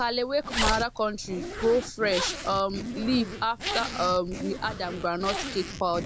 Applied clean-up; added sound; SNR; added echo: none; Zipper (clothing); 6 dB; none.